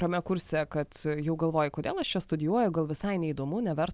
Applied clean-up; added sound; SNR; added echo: none; none; none; none.